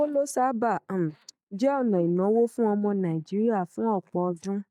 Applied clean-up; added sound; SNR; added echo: neural mask model DeepFilterNet 3.